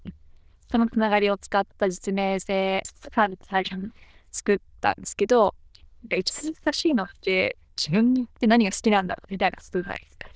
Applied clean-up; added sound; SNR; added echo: neural diffusion model UNIVERSE++.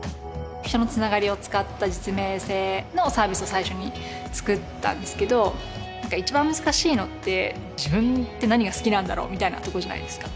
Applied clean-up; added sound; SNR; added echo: none; none; none; none.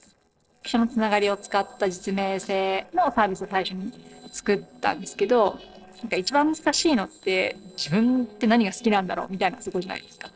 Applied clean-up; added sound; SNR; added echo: neural separator model SepFormer DNS4.